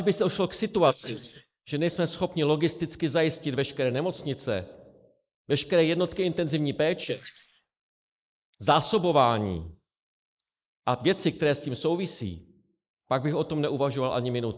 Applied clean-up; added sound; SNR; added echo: neural mask model Resemble Enhance denoiser.